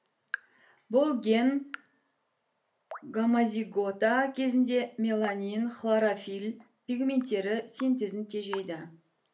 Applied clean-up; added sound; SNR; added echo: none; Raindrop / Drip; 20 dB; reverberation time 0.3 s.